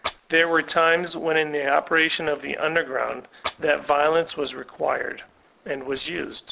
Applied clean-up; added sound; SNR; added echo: neural mask model Resemble Enhance denoiser.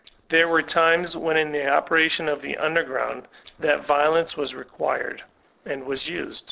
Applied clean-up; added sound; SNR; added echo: neural separator model SepFormer DNS4.